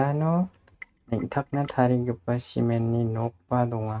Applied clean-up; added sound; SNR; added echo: neural mask model RNNoise.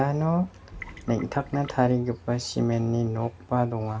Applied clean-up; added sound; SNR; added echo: none; Trickle, dribble / Water tap, faucet; 17 dB; none.